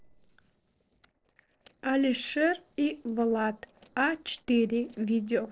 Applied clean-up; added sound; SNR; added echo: neural separator model SepFormer DNS4.